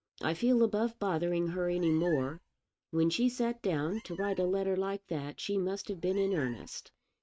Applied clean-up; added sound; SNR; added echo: neural mask model RNNoise.